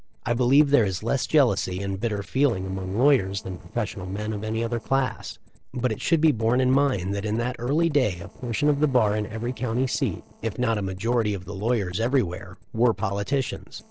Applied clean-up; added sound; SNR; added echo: neural separator model SepFormer DNS4.